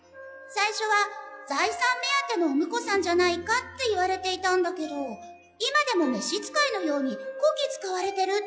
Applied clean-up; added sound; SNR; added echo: classical method log-MMSE.